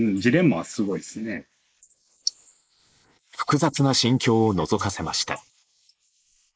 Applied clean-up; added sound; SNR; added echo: neural mask model Resemble Enhance denoiser.